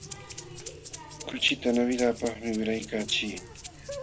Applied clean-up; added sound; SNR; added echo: none; Rattle (instrument) + Water tap, faucet; 12 dB; none.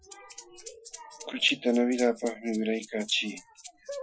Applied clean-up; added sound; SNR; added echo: classical method Wiener filter.